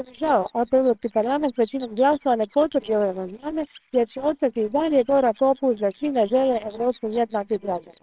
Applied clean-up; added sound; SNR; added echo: neural separator model SepFormer WHAMR!.